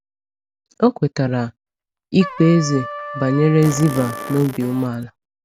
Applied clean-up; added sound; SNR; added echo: none; Trumpet + Fart; 11 dB; none.